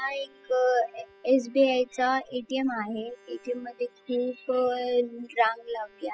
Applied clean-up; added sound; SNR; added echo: classical method spectral subtraction.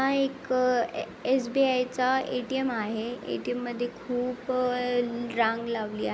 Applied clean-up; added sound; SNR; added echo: none; none; none; none.